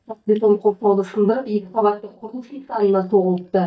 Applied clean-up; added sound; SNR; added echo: neural mask model DeepFilterNet 3.